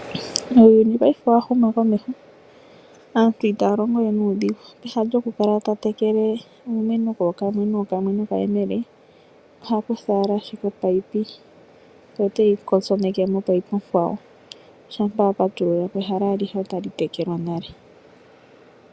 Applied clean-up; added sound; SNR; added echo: none; none; none; none.